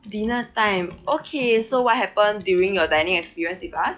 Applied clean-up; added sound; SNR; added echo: classical method log-MMSE.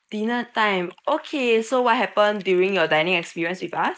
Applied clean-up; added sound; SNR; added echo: neural mask model Resemble Enhance denoiser.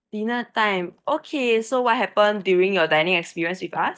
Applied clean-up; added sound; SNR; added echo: neural mask model DeepFilterNet 3.